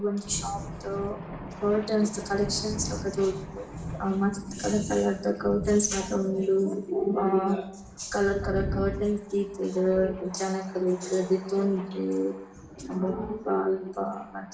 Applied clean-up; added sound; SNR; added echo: none; Thunder; 11 dB; reverberation time 0.8 s.